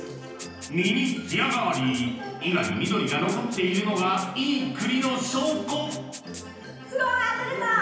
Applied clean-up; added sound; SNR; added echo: none; Rattle (instrument); 17 dB; reverberation time 0.9 s.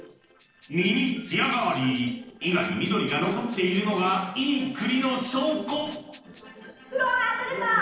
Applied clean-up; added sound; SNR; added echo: neural separator model SepFormer DNS4.